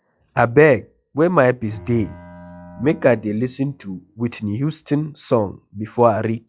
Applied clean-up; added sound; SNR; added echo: classical method log-MMSE.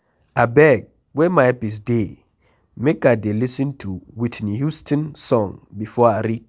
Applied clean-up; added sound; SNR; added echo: none; none; none; none.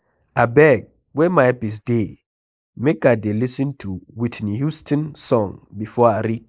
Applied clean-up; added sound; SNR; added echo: neural mask model Resemble Enhance denoiser.